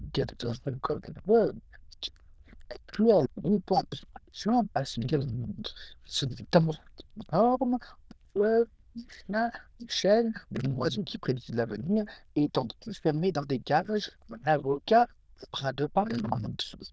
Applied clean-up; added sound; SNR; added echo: neural diffusion model UNIVERSE++.